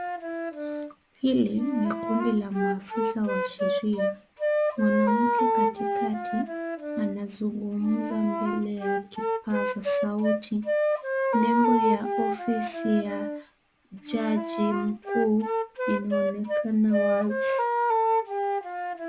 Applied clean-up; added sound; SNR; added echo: none; Wind instrument, woodwind instrument; 0 dB; none.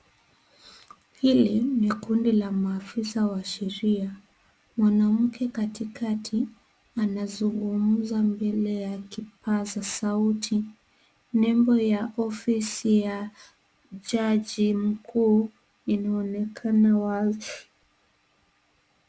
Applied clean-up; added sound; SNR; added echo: none; none; none; none.